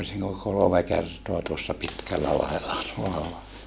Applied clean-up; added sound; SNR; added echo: none; none; none; none.